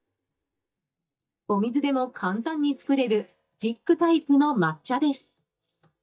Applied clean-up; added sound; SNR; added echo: neural mask model DeepFilterNet 3.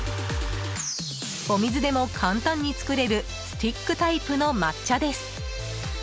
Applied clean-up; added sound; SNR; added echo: none; none; none; none.